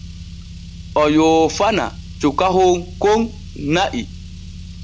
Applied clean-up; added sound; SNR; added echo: none; Car; 14 dB; none.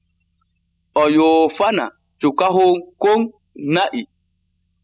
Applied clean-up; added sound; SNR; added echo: classical method spectral subtraction.